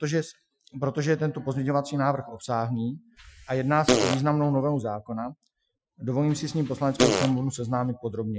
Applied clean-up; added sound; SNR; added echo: classical method Wiener filter.